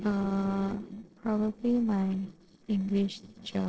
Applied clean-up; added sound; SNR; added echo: neural separator model SepFormer DNS4.